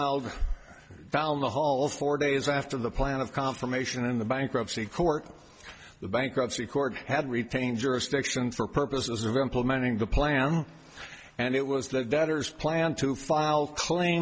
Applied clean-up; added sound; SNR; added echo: none; none; none; none.